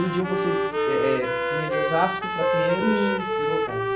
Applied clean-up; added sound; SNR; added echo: none; Trumpet + Wind instrument, woodwind instrument; -2 dB; none.